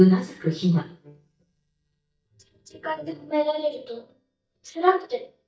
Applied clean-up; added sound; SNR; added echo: neural mask model DeepFilterNet 3.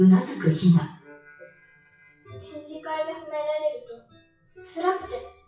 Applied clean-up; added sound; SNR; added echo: classical method WPE with log-MMSE.